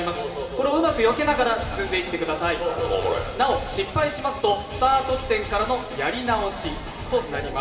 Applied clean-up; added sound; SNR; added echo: none; Fireworks; 20 dB; reverberation time 2.4 s.